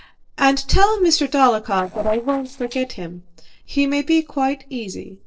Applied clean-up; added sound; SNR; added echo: neural separator model SepFormer DNS4.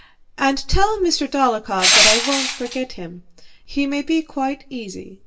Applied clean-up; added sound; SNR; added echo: none; Crushing; -3 dB; reverberation time 0.2 s.